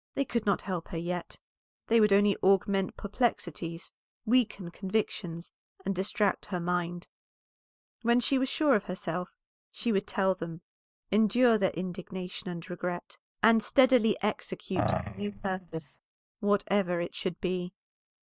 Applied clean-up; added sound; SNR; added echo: neural mask model DeepFilterNet 3.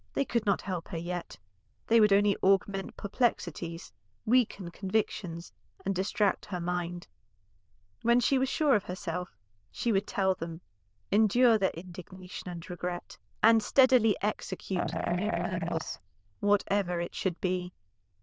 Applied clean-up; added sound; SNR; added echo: neural diffusion model UNIVERSE++.